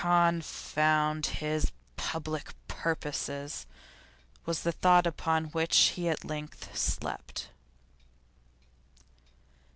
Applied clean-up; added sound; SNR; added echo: none; none; none; none.